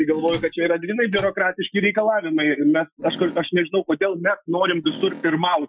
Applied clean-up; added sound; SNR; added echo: classical method Wiener filter.